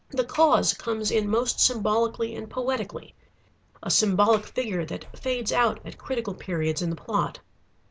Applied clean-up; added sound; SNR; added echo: none; Sliding door; 20 dB; none.